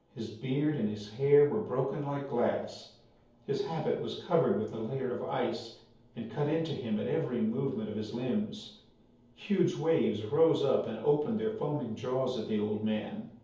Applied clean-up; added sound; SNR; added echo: none; none; none; reverberation time 0.7 s.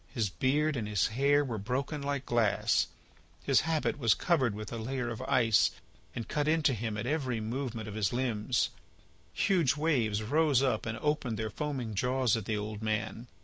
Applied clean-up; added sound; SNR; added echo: none; none; none; none.